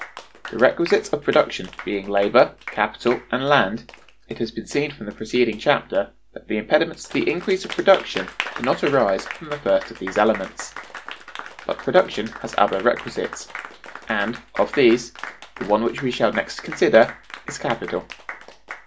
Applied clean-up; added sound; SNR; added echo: none; Applause; 15 dB; none.